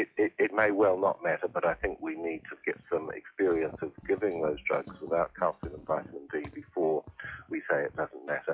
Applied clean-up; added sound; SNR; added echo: classical method log-MMSE.